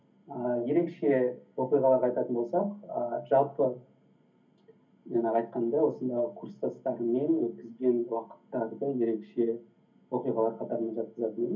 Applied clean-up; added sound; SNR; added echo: none; none; none; reverberation time 0.3 s.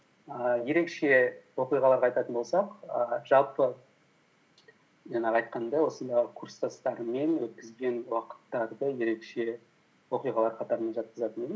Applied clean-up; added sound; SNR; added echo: none; none; none; none.